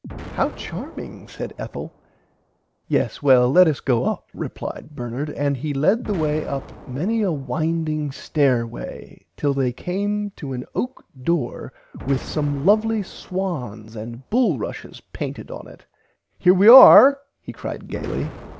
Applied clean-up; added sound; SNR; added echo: none; Explosion; 20 dB; none.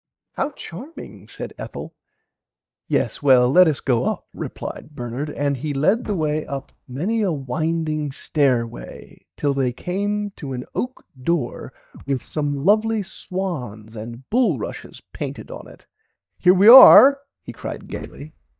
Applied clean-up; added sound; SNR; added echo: neural mask model DeepFilterNet 3.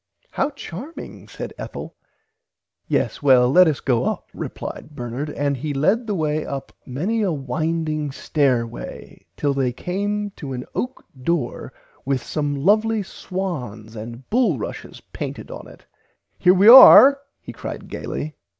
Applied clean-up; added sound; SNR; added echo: none; none; none; none.